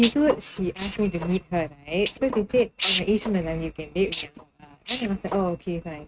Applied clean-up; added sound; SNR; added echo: neural mask model RNNoise.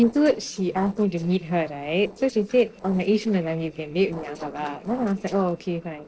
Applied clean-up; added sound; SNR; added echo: neural separator model SepFormer DNS4.